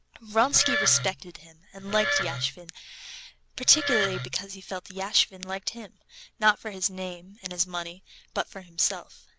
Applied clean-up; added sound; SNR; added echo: none; Wood; 2 dB; none.